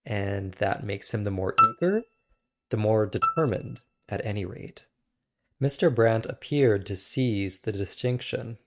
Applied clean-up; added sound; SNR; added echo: neural mask model RNNoise.